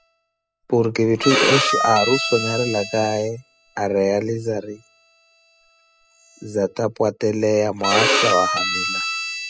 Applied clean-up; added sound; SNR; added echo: classical method spectral subtraction.